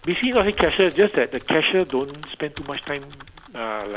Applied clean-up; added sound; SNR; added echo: none; Typing; 20 dB; none.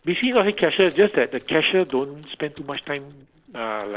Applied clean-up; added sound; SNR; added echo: neural separator model SepFormer DNS4.